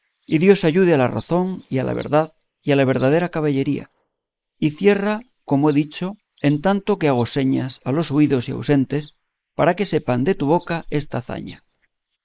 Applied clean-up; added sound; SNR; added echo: neural mask model Resemble Enhance denoiser.